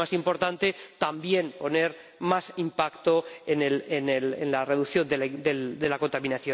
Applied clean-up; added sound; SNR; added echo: none; none; none; none.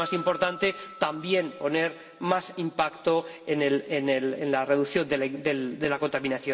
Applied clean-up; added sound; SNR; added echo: none; Piano; 19 dB; reverberation time 0.7 s.